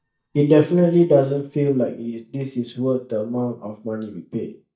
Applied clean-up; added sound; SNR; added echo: neural mask model DeepFilterNet 3.